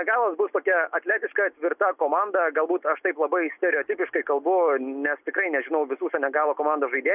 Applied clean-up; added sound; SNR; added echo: none; none; none; none.